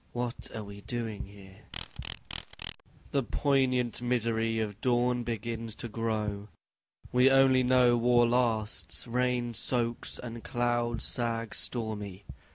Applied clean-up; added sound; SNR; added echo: none; Insect; 13 dB; none.